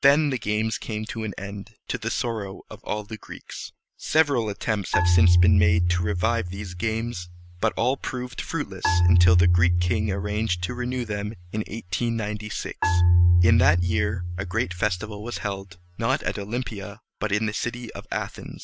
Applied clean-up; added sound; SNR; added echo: none; Marimba, xylophone; -4 dB; none.